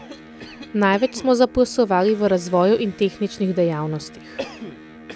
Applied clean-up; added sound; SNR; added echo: none; Electric guitar + Cough; 17 dB; none.